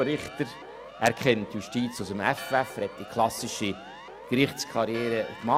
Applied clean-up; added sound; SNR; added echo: none; Church bell + Siren; 14 dB; none.